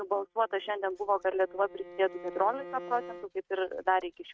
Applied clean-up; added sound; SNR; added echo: neural mask model RNNoise.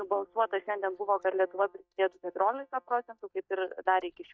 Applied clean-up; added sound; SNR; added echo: neural mask model DeepFilterNet 3.